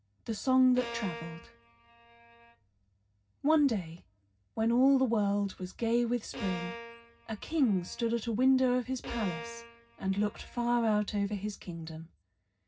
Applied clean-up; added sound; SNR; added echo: none; Bowed string instrument; 14 dB; reverberation time 0.4 s.